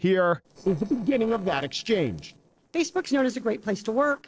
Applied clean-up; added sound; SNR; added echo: neural separator model SepFormer DNS4.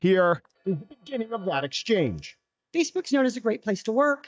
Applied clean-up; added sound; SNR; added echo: neural mask model DeepFilterNet 3.